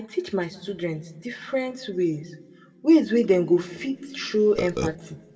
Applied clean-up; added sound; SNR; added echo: none; Burping, eructation; 4 dB; reverberation time 1.2 s.